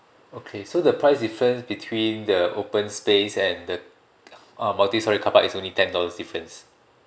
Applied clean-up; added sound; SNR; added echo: none; none; none; none.